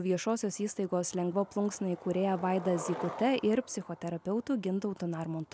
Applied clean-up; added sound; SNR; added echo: none; Skateboard; 16 dB; none.